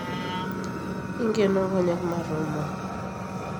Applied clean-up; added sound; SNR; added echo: none; Wind instrument, woodwind instrument + Fire; 3 dB; none.